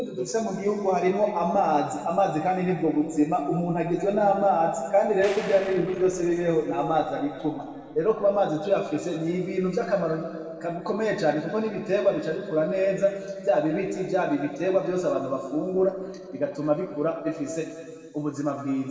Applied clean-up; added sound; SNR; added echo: neural separator model SepFormer DNS4.